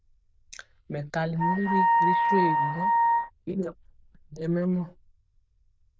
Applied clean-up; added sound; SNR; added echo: neural diffusion model UNIVERSE++.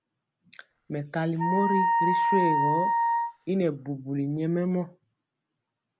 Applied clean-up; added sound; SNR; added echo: none; Wind instrument, woodwind instrument; -3 dB; none.